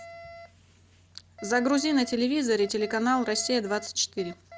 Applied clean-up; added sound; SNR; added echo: none; Alarm; 18 dB; none.